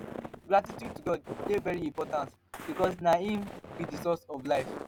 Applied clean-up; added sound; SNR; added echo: none; Walk, footsteps; 11 dB; none.